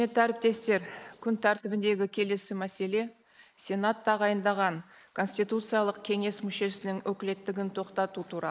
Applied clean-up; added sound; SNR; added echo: neural mask model Resemble Enhance denoiser.